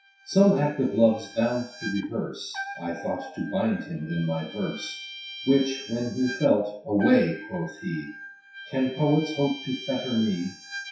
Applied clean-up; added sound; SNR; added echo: classical method WPE with log-MMSE.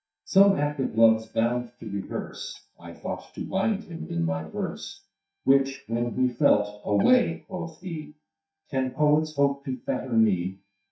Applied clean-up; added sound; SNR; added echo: neural mask model DeepFilterNet 3.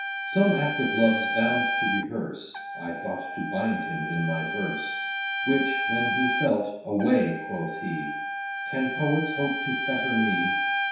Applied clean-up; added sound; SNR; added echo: none; Trumpet; 2 dB; reverberation time 0.7 s.